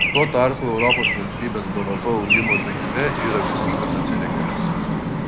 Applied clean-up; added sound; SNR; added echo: none; Traffic noise, roadway noise / Bird; -3 dB; none.